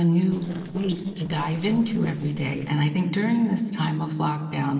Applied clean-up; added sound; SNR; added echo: neural separator model SepFormer DNS4.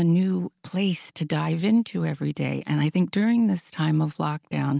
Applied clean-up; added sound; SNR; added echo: none; none; none; none.